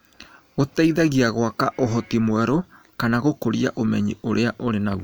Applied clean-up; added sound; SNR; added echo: none; none; none; none.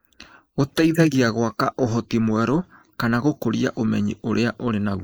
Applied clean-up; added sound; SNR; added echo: neural mask model Resemble Enhance denoiser.